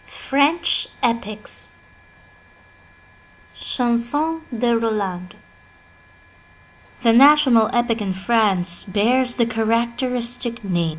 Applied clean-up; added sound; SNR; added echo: none; none; none; none.